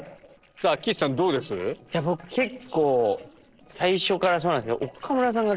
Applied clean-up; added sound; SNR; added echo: neural separator model SepFormer DNS4.